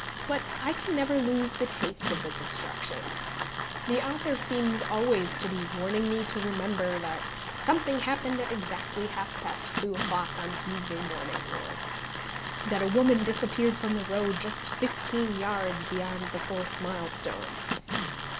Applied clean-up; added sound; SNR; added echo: none; Tools; 4 dB; none.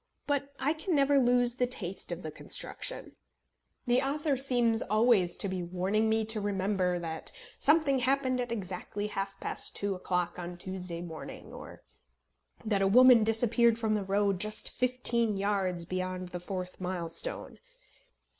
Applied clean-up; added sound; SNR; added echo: none; none; none; none.